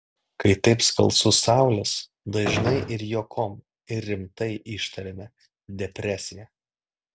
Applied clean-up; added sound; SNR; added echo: none; Gunshot, gunfire; 2 dB; none.